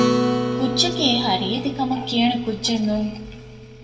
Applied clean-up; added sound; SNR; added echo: none; Acoustic guitar; 2 dB; reverberation time 1.5 s.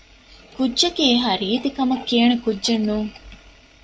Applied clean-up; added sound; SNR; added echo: none; none; none; none.